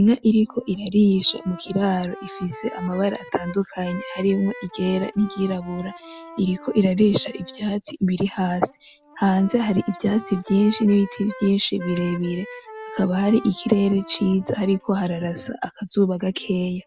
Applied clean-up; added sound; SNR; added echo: none; Wind instrument, woodwind instrument; 18 dB; none.